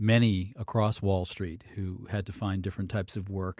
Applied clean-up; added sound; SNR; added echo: none; none; none; none.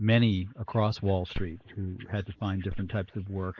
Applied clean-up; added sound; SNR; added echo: neural mask model Resemble Enhance denoiser.